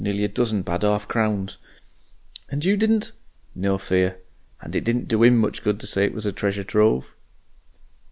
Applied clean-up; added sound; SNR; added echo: none; none; none; none.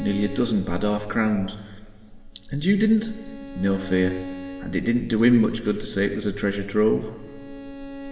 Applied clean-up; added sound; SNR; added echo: none; Bowed string instrument; 16 dB; reverberation time 3.0 s.